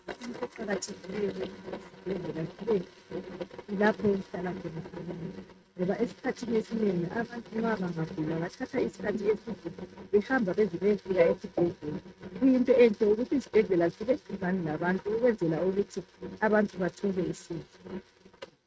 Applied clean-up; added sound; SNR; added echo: neural mask model RNNoise.